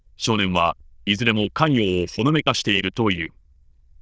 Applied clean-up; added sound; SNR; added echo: neural diffusion model UNIVERSE++.